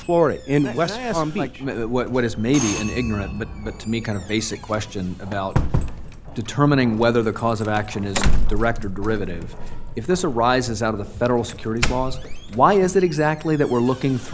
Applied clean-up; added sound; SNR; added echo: none; Doorbell; 4 dB; none.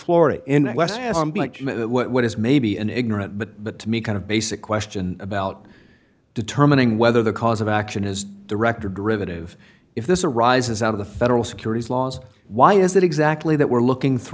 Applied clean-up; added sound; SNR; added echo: none; none; none; none.